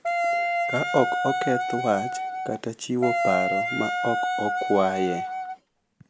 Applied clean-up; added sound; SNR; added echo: none; Wind instrument, woodwind instrument; -1 dB; none.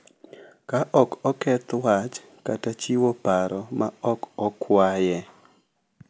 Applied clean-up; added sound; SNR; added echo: none; none; none; none.